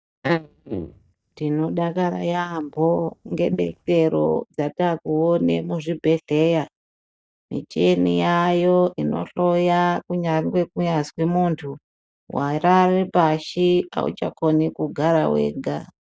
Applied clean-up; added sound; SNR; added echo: neural mask model DeepFilterNet 3.